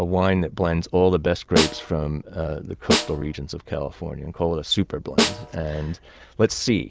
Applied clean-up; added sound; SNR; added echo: none; Snare drum; 3 dB; none.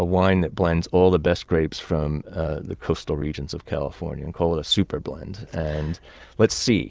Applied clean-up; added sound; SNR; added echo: none; none; none; none.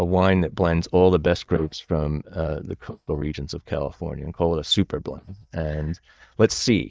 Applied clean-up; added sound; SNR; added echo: neural mask model DeepFilterNet 3.